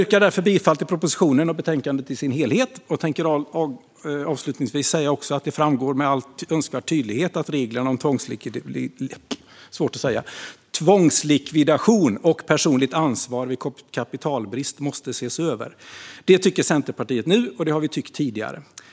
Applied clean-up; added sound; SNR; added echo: none; none; none; none.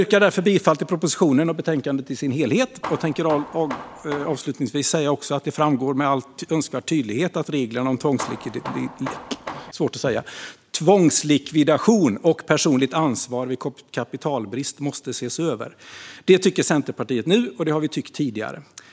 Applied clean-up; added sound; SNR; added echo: none; Hammer; 13 dB; none.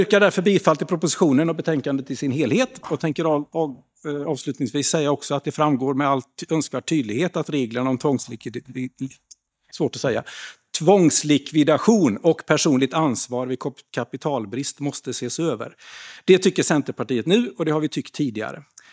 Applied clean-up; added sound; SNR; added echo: neural mask model DeepFilterNet 3.